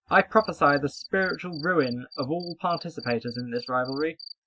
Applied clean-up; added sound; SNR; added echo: classical method Wiener filter.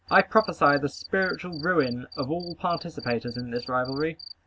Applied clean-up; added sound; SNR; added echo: none; Cricket; 18 dB; none.